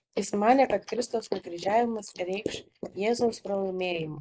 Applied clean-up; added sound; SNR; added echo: neural mask model Resemble Enhance denoiser.